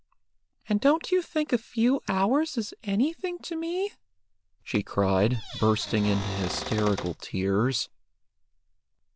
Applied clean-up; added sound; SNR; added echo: none; Cupboard open or close / Door; 9 dB; none.